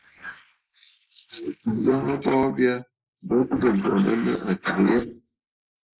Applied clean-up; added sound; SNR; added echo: neural mask model Resemble Enhance denoiser.